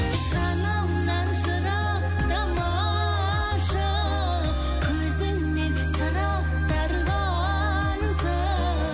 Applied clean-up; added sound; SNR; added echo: none; none; none; none.